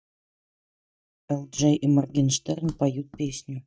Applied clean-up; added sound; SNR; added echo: neural mask model DeepFilterNet 3.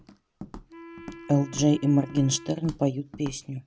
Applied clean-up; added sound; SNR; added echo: none; Wind instrument, woodwind instrument + Walk, footsteps; 16 dB; none.